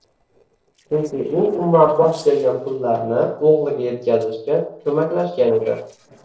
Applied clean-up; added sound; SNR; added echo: neural separator model SepFormer DNS4.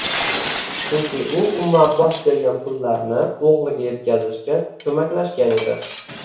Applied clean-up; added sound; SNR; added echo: none; Shatter; 8 dB; reverberation time 0.6 s.